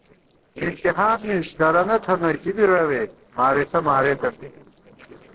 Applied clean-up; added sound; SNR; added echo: neural separator model SepFormer DNS4.